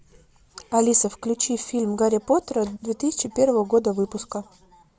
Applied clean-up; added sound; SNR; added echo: none; none; none; none.